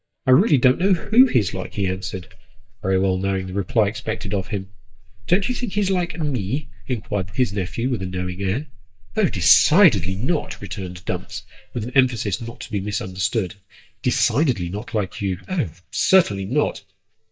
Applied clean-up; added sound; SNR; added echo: neural mask model DeepFilterNet 3.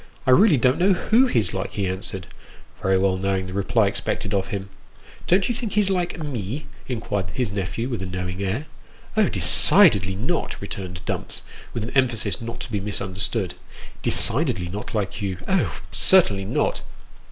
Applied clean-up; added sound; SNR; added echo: none; none; none; none.